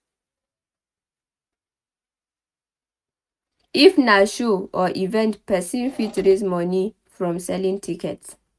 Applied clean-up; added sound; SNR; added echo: neural mask model RNNoise.